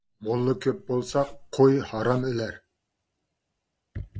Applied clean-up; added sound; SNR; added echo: none; Zipper (clothing); 18 dB; none.